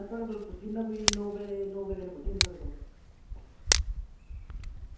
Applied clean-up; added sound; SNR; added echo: none; Tick; -4 dB; reverberation time 0.9 s.